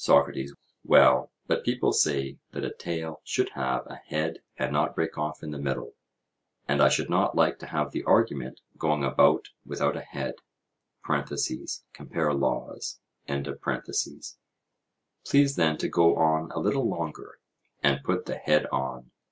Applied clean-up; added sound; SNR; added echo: none; none; none; none.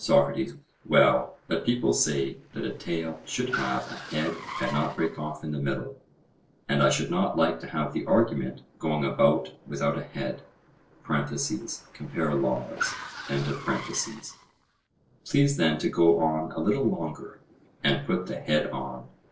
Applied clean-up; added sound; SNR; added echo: neural separator model SepFormer DNS4.